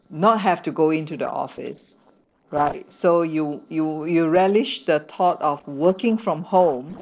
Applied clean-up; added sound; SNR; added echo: neural separator model SepFormer DNS4.